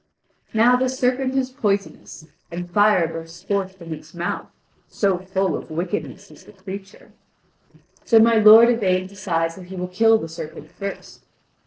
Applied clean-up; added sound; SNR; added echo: neural separator model SepFormer DNS4.